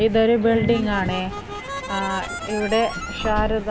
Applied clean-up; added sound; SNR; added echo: none; Subway, metro, underground + Harmonica; 8 dB; none.